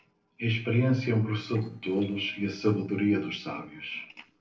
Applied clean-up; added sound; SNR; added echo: neural separator model SepFormer DNS4.